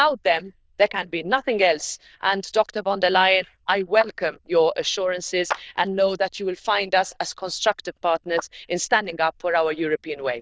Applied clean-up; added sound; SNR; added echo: neural diffusion model UNIVERSE++.